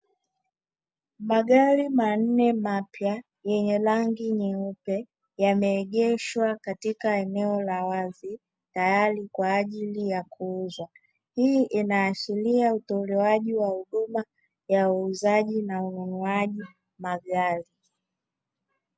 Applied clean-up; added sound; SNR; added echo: none; none; none; none.